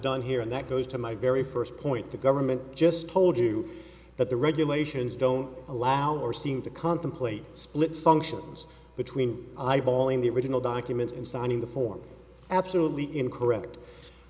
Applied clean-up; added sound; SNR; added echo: none; none; none; none.